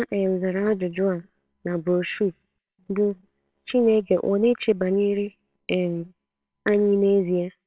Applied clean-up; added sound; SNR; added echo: neural separator model SepFormer WHAMR!.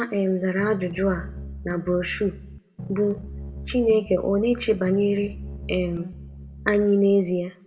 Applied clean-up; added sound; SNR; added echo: none; Piano; 12 dB; reverberation time 0.4 s.